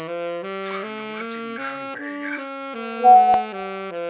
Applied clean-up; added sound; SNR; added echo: none; Wind instrument, woodwind instrument; 8 dB; none.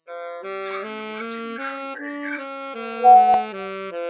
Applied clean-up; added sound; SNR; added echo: classical method Wiener filter.